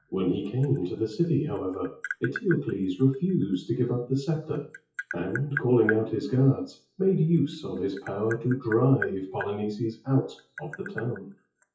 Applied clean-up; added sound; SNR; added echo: classical method WPE with log-MMSE.